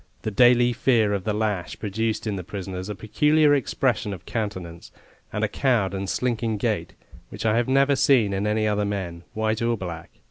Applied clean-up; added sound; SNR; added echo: none; none; none; none.